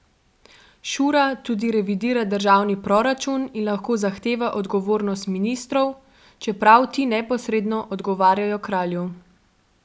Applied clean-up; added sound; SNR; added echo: none; none; none; none.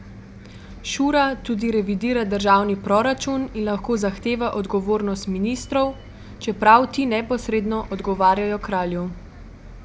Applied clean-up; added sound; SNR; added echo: none; Bus; 17 dB; none.